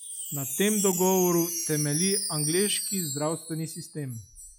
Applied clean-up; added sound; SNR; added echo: classical method log-MMSE.